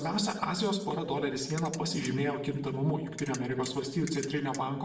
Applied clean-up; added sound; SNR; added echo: none; Ratchet, pawl; 15 dB; reverberation time 0.7 s.